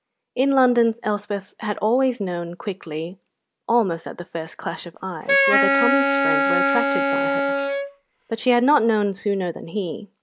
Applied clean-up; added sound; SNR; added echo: none; Wind instrument, woodwind instrument; -3 dB; none.